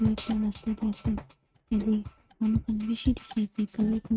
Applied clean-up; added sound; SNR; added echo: neural mask model RNNoise.